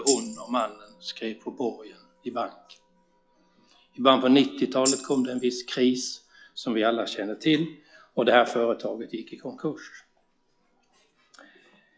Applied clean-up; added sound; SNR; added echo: classical method log-MMSE.